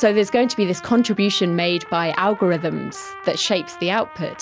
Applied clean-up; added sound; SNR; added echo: none; Trumpet; 17 dB; none.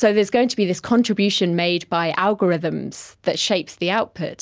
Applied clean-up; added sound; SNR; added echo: none; none; none; none.